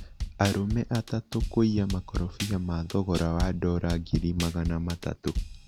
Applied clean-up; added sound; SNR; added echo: none; Drum kit; 7 dB; none.